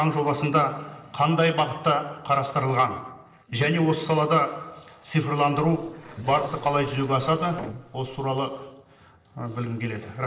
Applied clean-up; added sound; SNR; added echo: neural separator model SepFormer DNS4.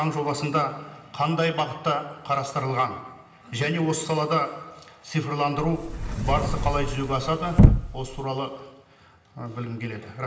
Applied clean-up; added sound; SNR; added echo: none; Sliding door / Slam / Wood; -5 dB; reverberation time 1.0 s.